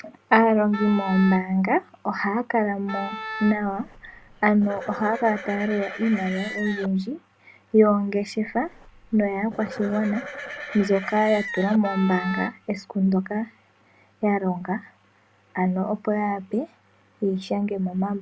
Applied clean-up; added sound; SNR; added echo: none; Livestock, farm animals, working animals + Wind instrument, woodwind instrument; 12 dB; none.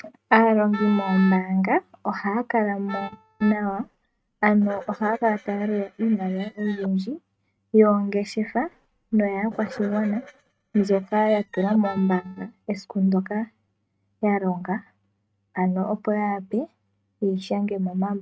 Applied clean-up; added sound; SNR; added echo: neural mask model RNNoise.